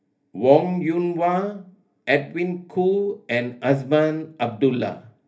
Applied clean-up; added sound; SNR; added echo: none; none; none; reverberation time 0.3 s.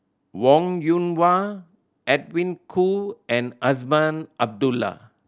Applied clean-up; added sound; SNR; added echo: none; none; none; none.